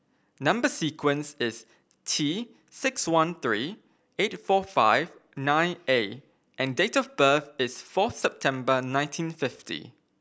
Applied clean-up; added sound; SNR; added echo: none; none; none; none.